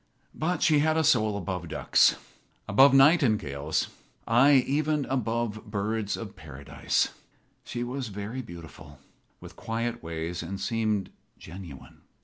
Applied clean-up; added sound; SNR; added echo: none; none; none; none.